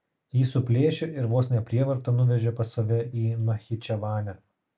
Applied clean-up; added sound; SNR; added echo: none; none; none; none.